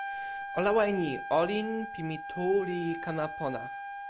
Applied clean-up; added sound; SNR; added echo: none; Trumpet; 8 dB; none.